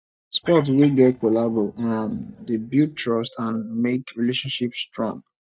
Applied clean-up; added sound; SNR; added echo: neural mask model DeepFilterNet 3.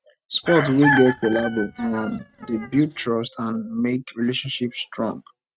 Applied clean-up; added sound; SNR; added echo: neural mask model RNNoise.